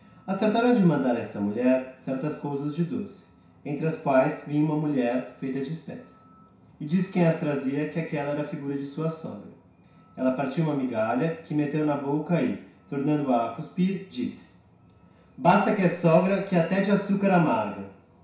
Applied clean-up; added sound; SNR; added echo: none; none; none; reverberation time 0.6 s.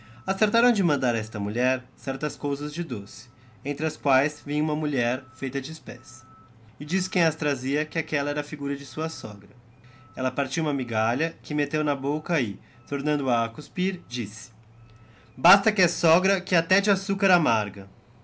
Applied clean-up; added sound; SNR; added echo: none; none; none; none.